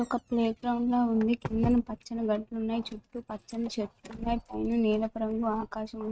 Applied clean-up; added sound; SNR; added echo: neural mask model RNNoise.